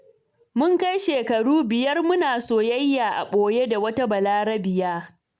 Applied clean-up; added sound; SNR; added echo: none; none; none; none.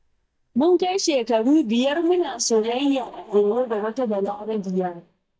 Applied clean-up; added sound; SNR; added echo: neural mask model DeepFilterNet 3.